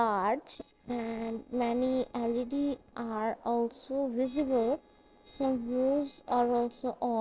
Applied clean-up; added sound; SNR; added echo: neural separator model SepFormer DNS4.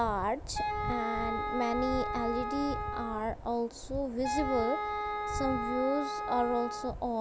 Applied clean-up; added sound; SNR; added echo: none; Wind instrument, woodwind instrument; 3 dB; none.